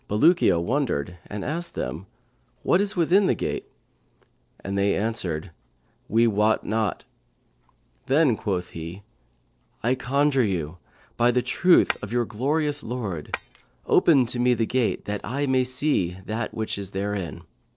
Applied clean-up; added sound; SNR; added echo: neural separator model SepFormer DNS4.